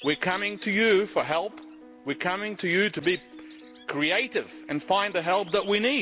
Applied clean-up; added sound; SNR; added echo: none; Piano + Bird; 19 dB; none.